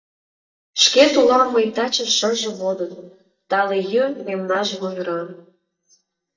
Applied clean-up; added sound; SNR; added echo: neural mask model DeepFilterNet 3.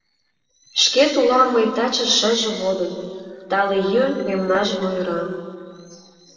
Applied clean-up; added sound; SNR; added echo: neural separator model SepFormer DNS4.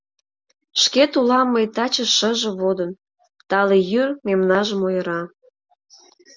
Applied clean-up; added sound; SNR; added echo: none; none; none; none.